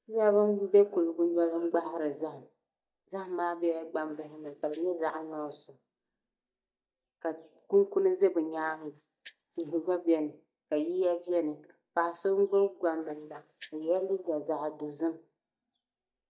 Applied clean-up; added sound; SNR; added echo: neural mask model DeepFilterNet 3.